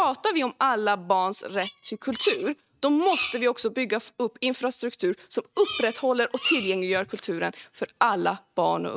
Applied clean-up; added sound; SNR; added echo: neural mask model RNNoise.